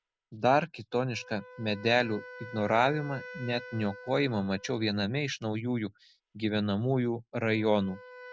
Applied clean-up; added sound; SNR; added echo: none; Wind instrument, woodwind instrument; 18 dB; none.